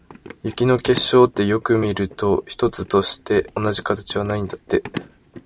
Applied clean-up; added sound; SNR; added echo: none; Run; 18 dB; none.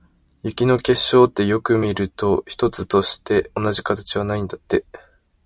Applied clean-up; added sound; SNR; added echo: none; none; none; none.